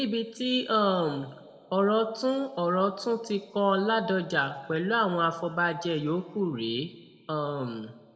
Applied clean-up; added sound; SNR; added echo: none; none; none; reverberation time 1.4 s.